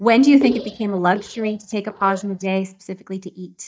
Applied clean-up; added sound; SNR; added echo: neural mask model DeepFilterNet 3.